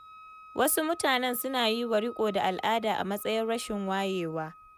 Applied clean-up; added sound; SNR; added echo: none; Wind instrument, woodwind instrument; 19 dB; none.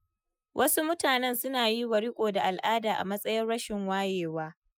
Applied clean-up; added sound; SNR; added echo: classical method Wiener filter.